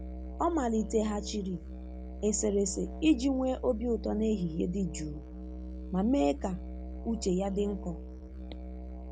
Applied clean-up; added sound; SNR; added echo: none; Musical instrument; 9 dB; none.